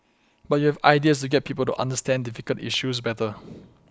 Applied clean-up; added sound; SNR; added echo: none; none; none; none.